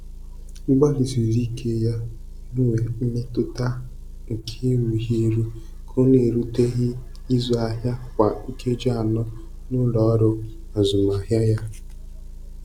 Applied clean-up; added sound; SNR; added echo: none; Motor vehicle (road) / Engine; 13 dB; none.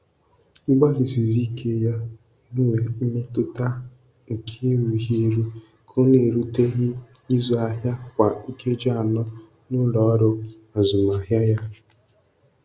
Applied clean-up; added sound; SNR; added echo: none; none; none; none.